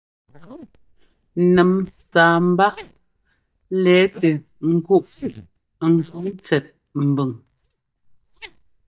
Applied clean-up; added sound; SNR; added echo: neural mask model DeepFilterNet 3.